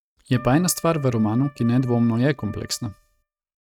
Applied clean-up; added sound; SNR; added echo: neural mask model RNNoise.